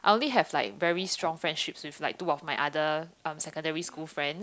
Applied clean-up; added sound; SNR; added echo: none; none; none; none.